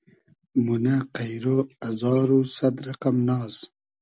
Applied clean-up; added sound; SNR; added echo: none; none; none; none.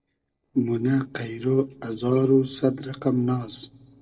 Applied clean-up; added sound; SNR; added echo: neural separator model SepFormer DNS4.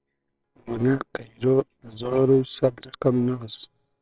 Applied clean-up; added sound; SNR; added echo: neural separator model SepFormer WHAMR!.